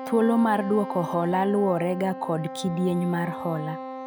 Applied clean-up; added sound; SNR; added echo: none; Wind instrument, woodwind instrument; 10 dB; none.